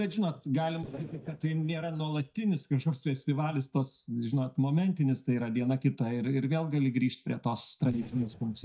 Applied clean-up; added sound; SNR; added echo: neural mask model DeepFilterNet 3.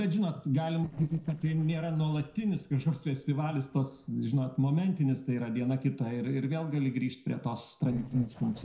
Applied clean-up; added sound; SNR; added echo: neural separator model SepFormer DNS4.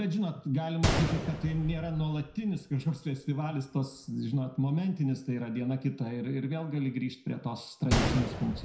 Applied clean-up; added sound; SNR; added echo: none; Gunshot, gunfire; 5 dB; reverberation time 0.5 s.